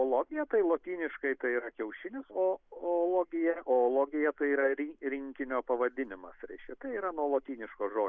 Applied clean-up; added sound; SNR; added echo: none; none; none; none.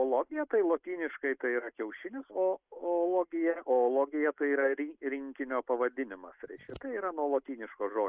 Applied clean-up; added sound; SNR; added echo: neural mask model RNNoise.